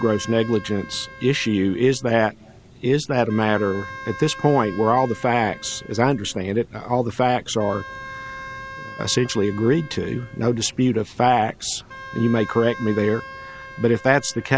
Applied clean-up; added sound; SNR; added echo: none; Wind instrument, woodwind instrument; 17 dB; none.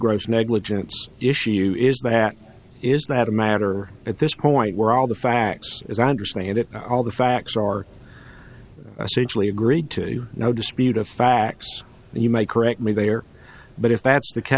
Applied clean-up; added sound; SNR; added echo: none; none; none; none.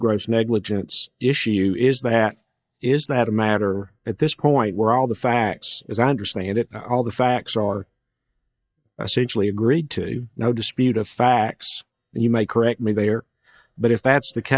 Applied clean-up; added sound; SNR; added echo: neural mask model DeepFilterNet 3.